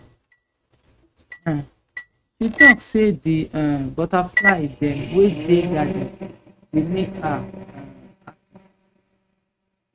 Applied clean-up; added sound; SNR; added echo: neural mask model RNNoise.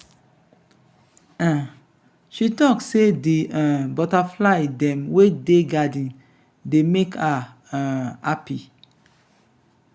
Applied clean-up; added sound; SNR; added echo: none; none; none; none.